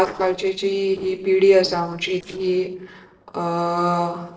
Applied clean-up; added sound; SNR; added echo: neural separator model SepFormer DNS4.